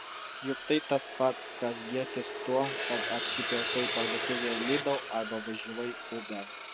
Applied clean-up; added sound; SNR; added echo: none; Sawing; 1 dB; none.